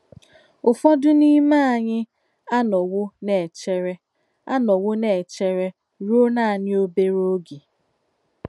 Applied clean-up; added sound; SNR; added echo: none; none; none; none.